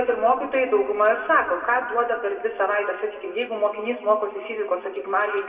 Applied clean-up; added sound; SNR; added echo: none; none; none; reverberation time 2.0 s.